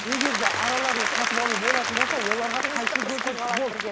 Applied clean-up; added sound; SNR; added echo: none; Applause; -3 dB; none.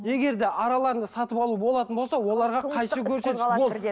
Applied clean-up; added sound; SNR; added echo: none; none; none; none.